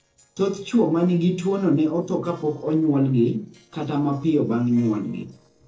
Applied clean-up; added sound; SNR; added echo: neural separator model SepFormer DNS4.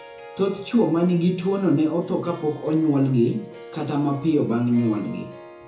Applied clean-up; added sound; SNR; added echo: none; Harp; 20 dB; reverberation time 0.6 s.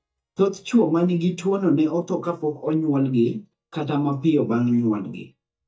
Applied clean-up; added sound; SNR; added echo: neural mask model DeepFilterNet 3.